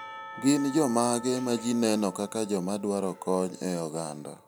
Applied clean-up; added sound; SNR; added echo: none; Church bell / Percussion; 17 dB; none.